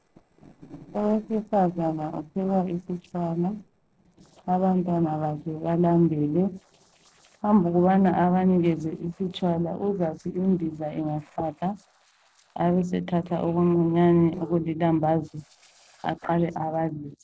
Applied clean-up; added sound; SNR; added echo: neural separator model SepFormer DNS4.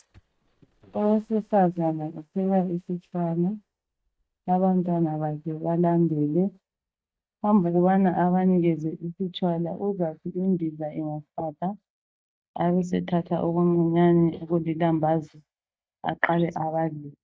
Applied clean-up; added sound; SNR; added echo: neural mask model DeepFilterNet 3.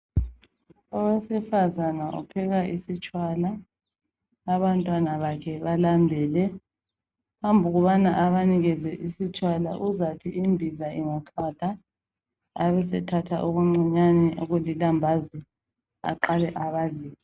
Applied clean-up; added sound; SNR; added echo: none; none; none; none.